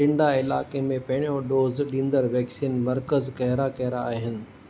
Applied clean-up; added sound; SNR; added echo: none; none; none; none.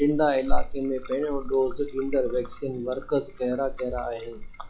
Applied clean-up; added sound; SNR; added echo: classical method log-MMSE.